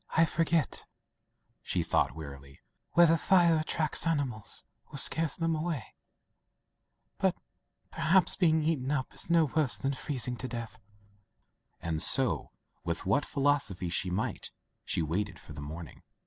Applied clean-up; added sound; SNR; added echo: none; none; none; none.